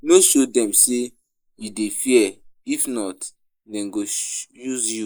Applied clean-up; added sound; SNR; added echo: neural mask model Resemble Enhance denoiser.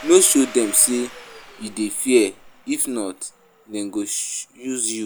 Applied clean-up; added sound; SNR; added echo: none; Domestic sounds, home sounds; 20 dB; none.